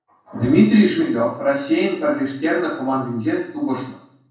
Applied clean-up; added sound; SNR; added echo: none; none; none; reverberation time 0.6 s.